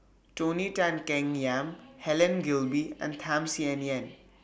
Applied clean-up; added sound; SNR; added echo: none; none; none; none.